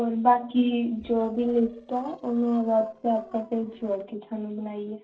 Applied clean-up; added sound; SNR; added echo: neural separator model SepFormer DNS4.